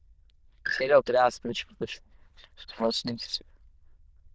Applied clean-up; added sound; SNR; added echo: neural diffusion model UNIVERSE++.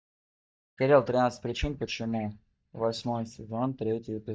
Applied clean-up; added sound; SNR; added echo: neural mask model DeepFilterNet 3.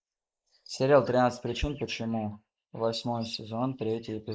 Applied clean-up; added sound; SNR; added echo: neural mask model Resemble Enhance denoiser.